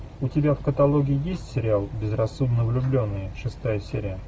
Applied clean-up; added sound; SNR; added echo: none; none; none; none.